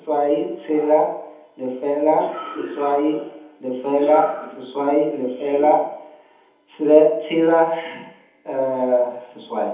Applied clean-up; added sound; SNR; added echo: none; none; none; reverberation time 1.3 s.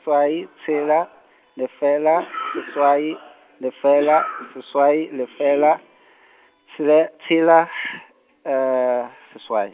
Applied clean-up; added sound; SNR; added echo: none; none; none; none.